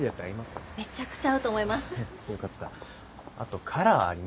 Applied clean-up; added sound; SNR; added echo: none; none; none; none.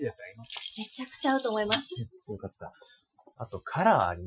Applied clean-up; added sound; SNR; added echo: classical method Wiener filter.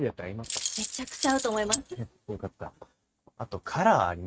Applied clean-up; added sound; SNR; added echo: neural mask model RNNoise.